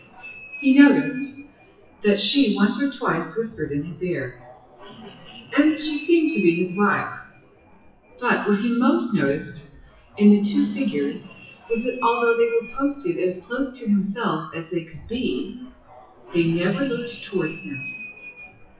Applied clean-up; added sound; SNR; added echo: classical method WPE with log-MMSE.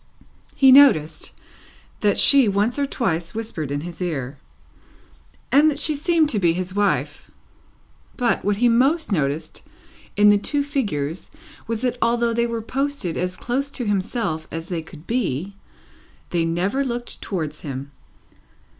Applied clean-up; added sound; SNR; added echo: none; none; none; none.